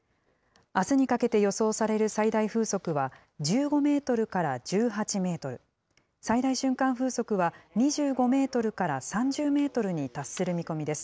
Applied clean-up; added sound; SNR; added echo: none; none; none; none.